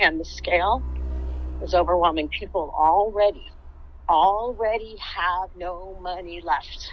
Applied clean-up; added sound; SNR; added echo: none; Truck; 11 dB; none.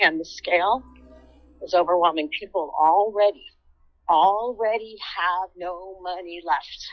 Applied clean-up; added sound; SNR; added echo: classical method log-MMSE.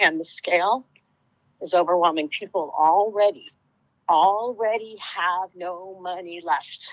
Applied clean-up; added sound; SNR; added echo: none; none; none; none.